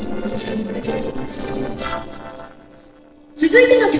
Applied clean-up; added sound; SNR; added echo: neural separator model SepFormer DNS4.